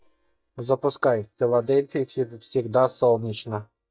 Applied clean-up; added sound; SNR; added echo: neural mask model DeepFilterNet 3.